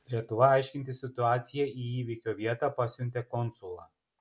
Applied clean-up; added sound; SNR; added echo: none; none; none; none.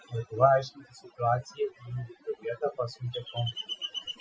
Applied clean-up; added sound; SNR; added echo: classical method Wiener filter.